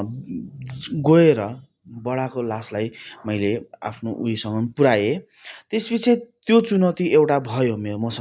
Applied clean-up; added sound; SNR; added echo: none; none; none; none.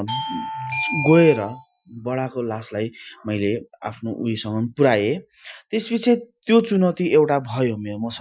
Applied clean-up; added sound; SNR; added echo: classical method Wiener filter.